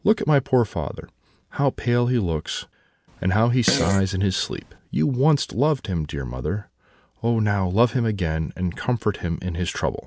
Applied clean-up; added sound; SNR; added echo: none; Fart; 8 dB; none.